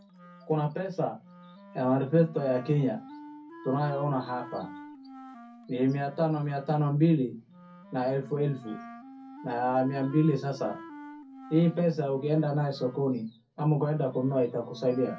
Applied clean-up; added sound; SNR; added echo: none; Wind instrument, woodwind instrument; 18 dB; reverberation time 0.3 s.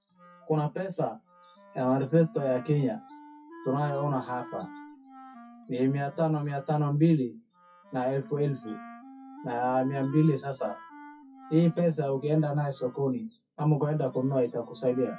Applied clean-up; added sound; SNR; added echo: classical method WPE with log-MMSE.